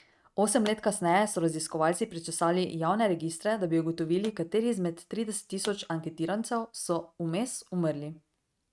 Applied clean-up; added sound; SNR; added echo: neural mask model RNNoise.